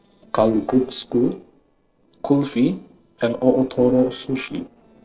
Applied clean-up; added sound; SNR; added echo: neural separator model SepFormer DNS4.